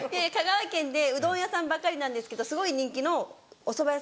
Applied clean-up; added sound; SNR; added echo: none; none; none; none.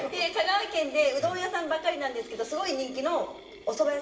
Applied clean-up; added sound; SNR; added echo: none; Mechanisms; 20 dB; reverberation time 0.7 s.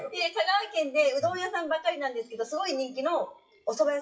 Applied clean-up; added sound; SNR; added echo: classical method WPE with log-MMSE.